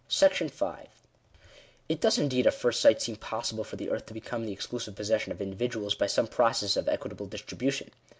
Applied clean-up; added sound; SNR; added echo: none; none; none; none.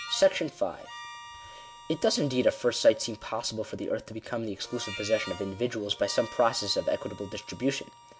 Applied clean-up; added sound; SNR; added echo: none; Harmonica; 16 dB; none.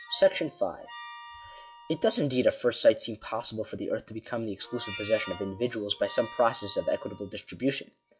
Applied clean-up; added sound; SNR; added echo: classical method log-MMSE.